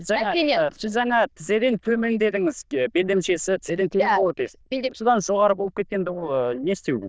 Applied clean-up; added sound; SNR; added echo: neural diffusion model UNIVERSE++.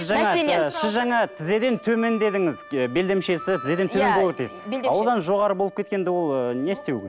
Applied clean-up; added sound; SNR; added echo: none; Wind instrument, woodwind instrument + Wind instrument, woodwind instrument; 19 dB; none.